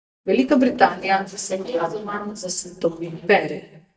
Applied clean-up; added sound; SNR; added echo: neural mask model DeepFilterNet 3.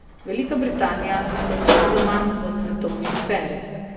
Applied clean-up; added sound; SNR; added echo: none; Sliding door / Slam; 0 dB; reverberation time 2.0 s.